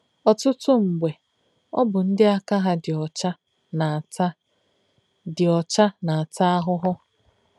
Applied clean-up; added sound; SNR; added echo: none; none; none; none.